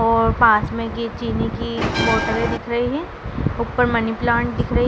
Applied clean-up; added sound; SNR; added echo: none; Bell; 3 dB; none.